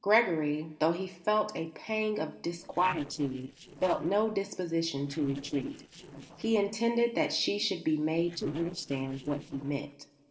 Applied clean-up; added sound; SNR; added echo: neural separator model SepFormer DNS4.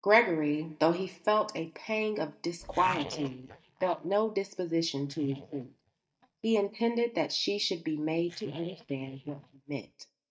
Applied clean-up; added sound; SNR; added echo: neural mask model DeepFilterNet 3.